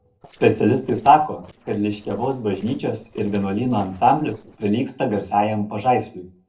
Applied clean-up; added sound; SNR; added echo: neural separator model SepFormer DNS4.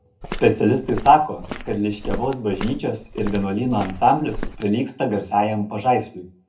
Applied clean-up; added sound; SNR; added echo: none; Walk, footsteps; 10 dB; reverberation time 0.3 s.